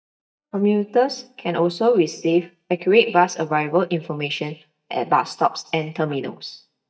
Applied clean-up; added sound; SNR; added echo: neural mask model DeepFilterNet 3.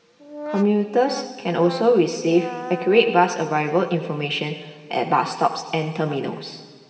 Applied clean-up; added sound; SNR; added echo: none; Brass instrument; 13 dB; reverberation time 1.7 s.